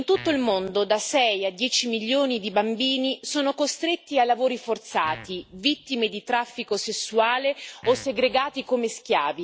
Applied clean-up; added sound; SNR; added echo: none; Fart; 18 dB; none.